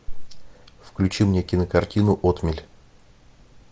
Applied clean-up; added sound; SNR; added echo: none; none; none; none.